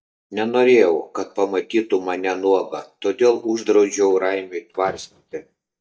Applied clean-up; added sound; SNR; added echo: neural mask model DeepFilterNet 3.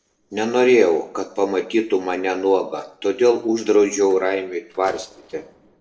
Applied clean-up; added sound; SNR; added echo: neural separator model SepFormer DNS4.